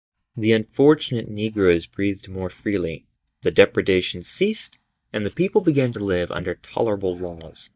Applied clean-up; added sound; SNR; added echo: neural mask model DeepFilterNet 3.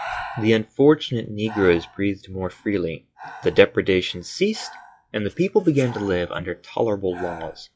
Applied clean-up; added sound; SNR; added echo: classical method log-MMSE.